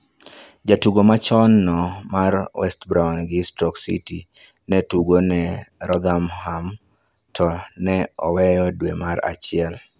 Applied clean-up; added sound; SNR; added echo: none; none; none; none.